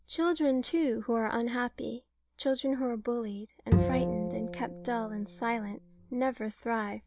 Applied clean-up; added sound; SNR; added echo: none; Bowed string instrument; 1 dB; none.